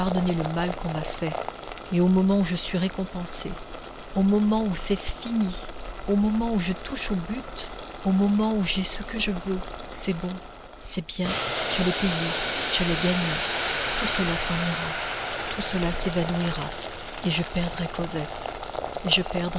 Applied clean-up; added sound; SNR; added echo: none; Boiling; 6 dB; none.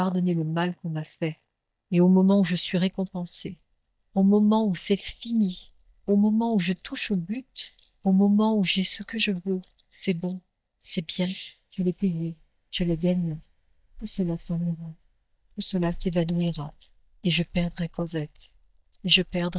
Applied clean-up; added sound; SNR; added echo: neural mask model DeepFilterNet 3.